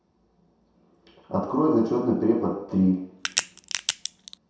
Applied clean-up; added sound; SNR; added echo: none; Crack; 5 dB; reverberation time 0.7 s.